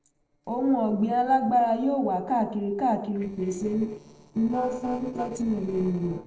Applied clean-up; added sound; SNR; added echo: neural separator model SepFormer DNS4.